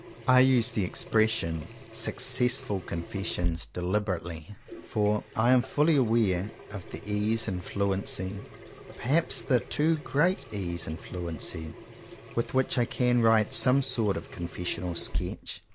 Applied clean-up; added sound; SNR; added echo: none; Sink (filling or washing) / Water tap, faucet; 12 dB; none.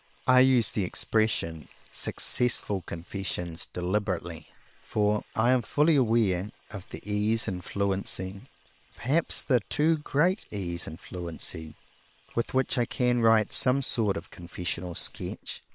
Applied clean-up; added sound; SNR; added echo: neural separator model SepFormer WHAM!.